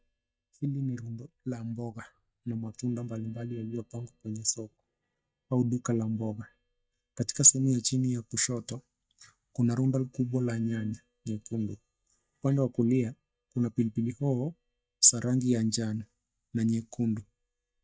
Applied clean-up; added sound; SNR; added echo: neural mask model DeepFilterNet 3.